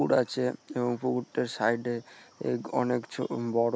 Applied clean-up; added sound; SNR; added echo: none; none; none; none.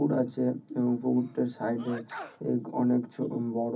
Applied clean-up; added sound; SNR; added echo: none; Sneeze; 18 dB; reverberation time 0.4 s.